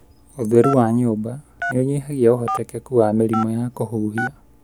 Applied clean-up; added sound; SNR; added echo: none; Telephone; 11 dB; none.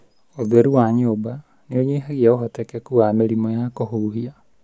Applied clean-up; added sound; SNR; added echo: none; none; none; none.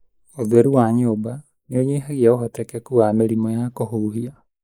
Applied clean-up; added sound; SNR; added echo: neural mask model Resemble Enhance denoiser.